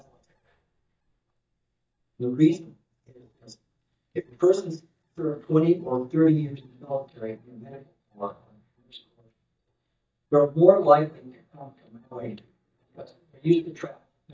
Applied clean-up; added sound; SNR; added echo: neural mask model DeepFilterNet 3.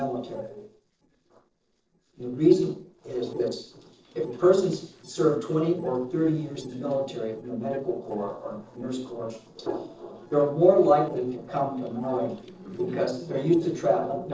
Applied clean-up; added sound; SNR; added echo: neural separator model SepFormer DNS4.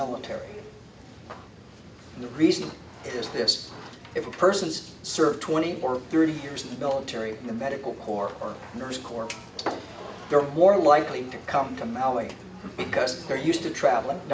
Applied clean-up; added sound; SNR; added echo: none; none; none; none.